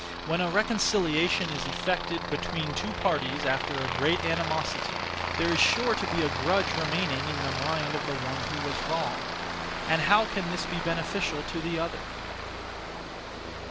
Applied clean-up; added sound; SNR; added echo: none; Aircraft; 2 dB; none.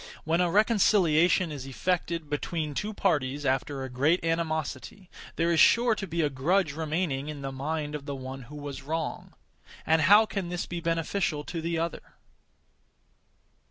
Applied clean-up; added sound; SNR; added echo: none; none; none; none.